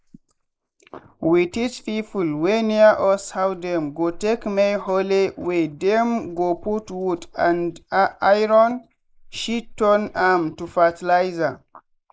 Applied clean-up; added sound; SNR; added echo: neural mask model Resemble Enhance denoiser.